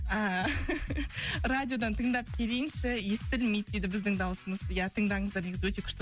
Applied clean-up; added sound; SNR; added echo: none; none; none; none.